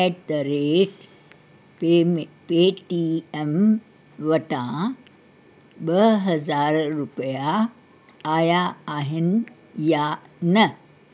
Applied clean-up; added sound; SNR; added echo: none; none; none; none.